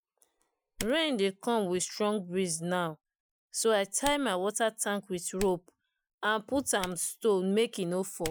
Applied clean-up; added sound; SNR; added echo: classical method Wiener filter.